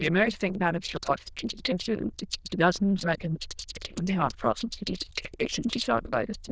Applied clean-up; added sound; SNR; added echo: neural diffusion model UNIVERSE++.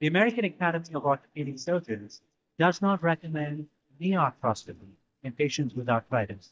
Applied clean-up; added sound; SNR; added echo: neural mask model DeepFilterNet 3.